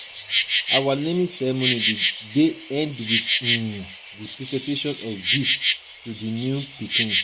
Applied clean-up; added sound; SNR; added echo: none; Insect; 0 dB; none.